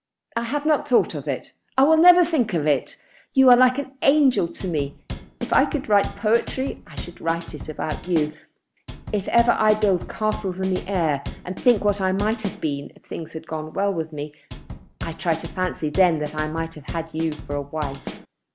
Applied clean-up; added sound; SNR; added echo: none; Drum kit; 12 dB; none.